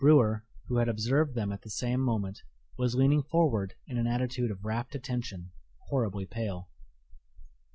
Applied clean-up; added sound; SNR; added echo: none; none; none; none.